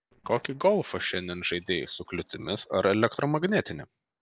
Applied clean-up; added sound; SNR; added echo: neural separator model SepFormer DNS4.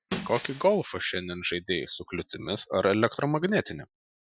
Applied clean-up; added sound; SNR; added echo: classical method Wiener filter.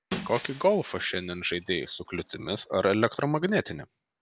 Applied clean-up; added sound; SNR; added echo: none; Shatter; 16 dB; none.